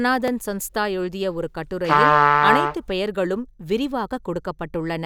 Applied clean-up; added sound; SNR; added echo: none; Trumpet; -3 dB; none.